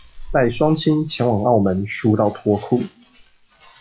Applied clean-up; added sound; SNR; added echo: classical method WPE with log-MMSE.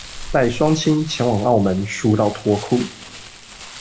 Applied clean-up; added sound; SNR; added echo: none; Crumpling, crinkling; 15 dB; reverberation time 1.0 s.